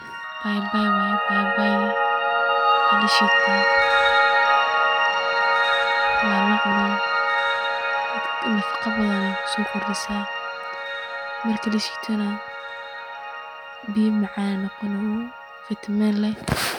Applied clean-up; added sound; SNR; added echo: none; Piano; -5 dB; none.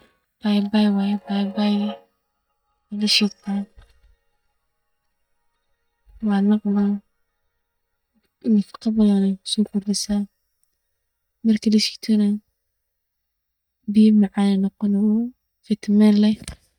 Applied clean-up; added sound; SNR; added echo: neural mask model DeepFilterNet 3.